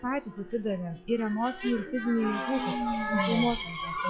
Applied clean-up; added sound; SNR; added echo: classical method log-MMSE.